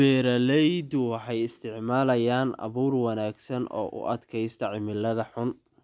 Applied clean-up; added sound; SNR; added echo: none; none; none; none.